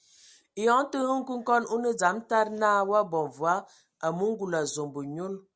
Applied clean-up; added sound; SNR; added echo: none; none; none; none.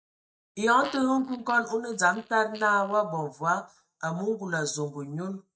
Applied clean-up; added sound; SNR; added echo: neural mask model DeepFilterNet 3.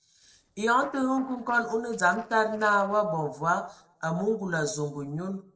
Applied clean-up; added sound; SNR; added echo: neural separator model SepFormer DNS4.